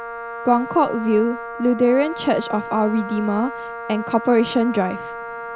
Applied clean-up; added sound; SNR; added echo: none; Wind instrument, woodwind instrument; 10 dB; none.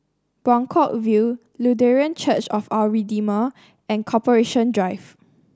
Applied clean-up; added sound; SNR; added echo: none; none; none; none.